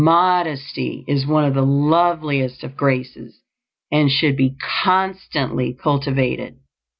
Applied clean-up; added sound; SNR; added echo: none; none; none; none.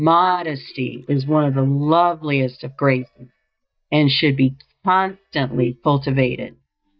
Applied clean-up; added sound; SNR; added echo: neural mask model DeepFilterNet 3.